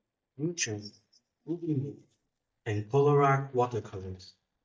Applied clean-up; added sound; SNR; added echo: neural mask model DeepFilterNet 3.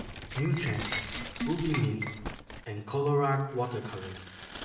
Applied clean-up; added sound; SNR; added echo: none; Shatter; 5 dB; reverberation time 0.8 s.